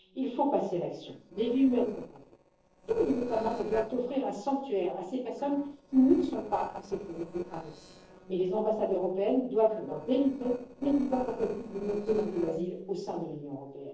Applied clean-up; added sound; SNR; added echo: neural separator model SepFormer DNS4.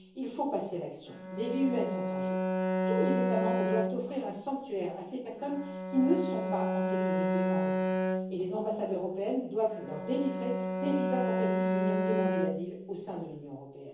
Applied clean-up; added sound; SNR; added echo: none; Bowed string instrument; -1 dB; reverberation time 0.7 s.